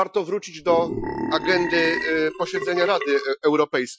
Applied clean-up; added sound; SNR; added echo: classical method Wiener filter.